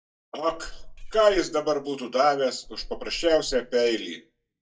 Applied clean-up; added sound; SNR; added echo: neural mask model DeepFilterNet 3.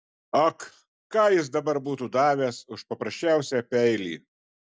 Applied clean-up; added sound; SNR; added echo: none; none; none; none.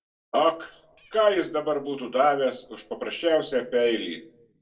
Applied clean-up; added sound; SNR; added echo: neural separator model SepFormer DNS4.